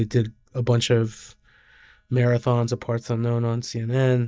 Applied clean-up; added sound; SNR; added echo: neural mask model DeepFilterNet 3.